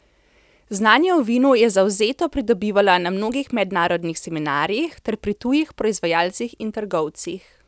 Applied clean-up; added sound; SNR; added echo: none; none; none; none.